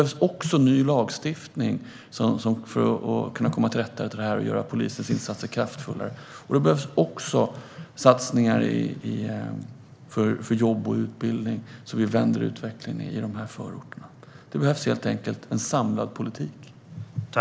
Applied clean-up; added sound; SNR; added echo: none; none; none; none.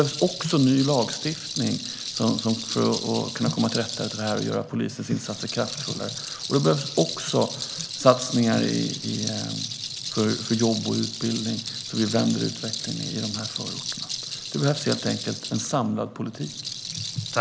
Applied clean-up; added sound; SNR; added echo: none; Rattle; 8 dB; none.